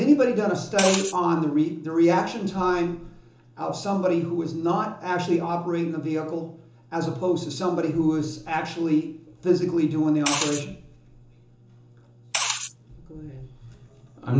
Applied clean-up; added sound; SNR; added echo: none; Liquid; 4 dB; reverberation time 0.6 s.